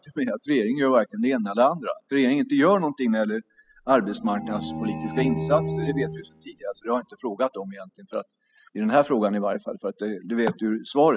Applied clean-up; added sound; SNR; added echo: classical method spectral subtraction.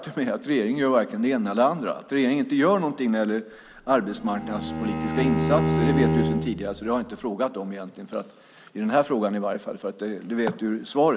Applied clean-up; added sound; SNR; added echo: none; Bowed string instrument; 1 dB; none.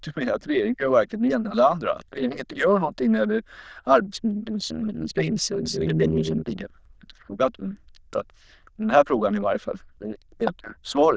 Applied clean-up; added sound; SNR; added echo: neural diffusion model UNIVERSE++.